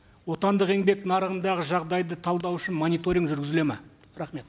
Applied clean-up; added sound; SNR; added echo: none; none; none; none.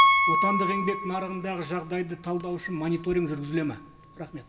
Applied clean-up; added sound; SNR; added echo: none; Piano; -2 dB; reverberation time 2.9 s.